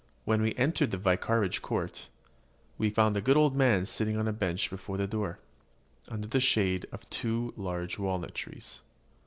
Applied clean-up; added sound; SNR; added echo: none; none; none; none.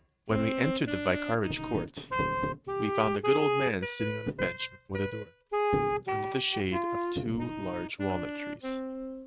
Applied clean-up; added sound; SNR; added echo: neural mask model RNNoise.